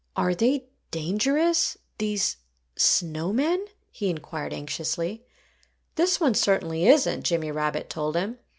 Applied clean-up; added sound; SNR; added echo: none; none; none; none.